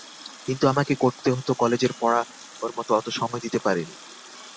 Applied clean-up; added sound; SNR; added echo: none; Water tap, faucet; 19 dB; none.